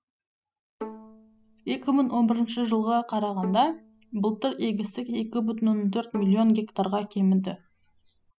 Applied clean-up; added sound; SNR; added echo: none; Bowed string instrument; 19 dB; none.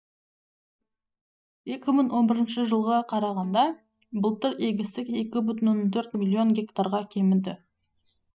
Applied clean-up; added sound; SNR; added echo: neural mask model DeepFilterNet 3.